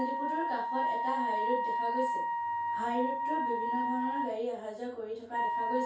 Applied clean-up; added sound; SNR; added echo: none; Wind instrument, woodwind instrument; -3 dB; reverberation time 0.3 s.